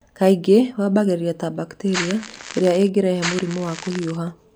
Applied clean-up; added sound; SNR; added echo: none; Crackle; 11 dB; none.